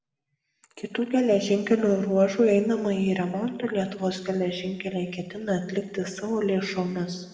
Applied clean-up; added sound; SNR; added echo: none; none; none; reverberation time 1.8 s.